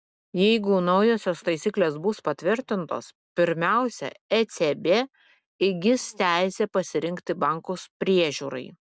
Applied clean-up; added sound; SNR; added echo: none; none; none; none.